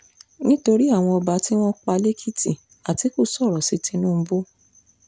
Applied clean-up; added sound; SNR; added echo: none; none; none; none.